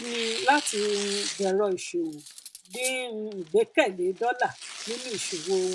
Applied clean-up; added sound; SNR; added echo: none; Cutlery, silverware + Tearing; 9 dB; none.